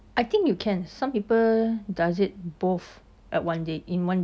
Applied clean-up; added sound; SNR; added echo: none; none; none; none.